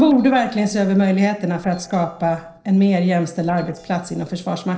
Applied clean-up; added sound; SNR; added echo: neural separator model SepFormer DNS4.